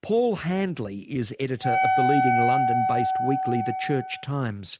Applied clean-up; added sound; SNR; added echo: none; Wind instrument, woodwind instrument; -3 dB; none.